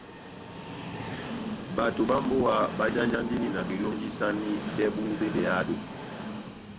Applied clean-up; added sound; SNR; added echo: none; Train; 6 dB; none.